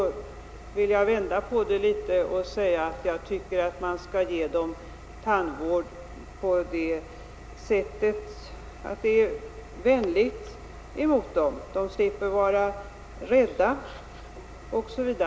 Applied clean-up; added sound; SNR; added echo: none; Engine; 16 dB; none.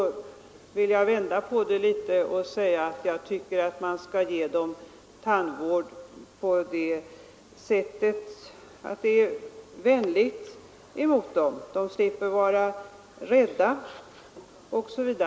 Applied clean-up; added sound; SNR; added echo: none; none; none; none.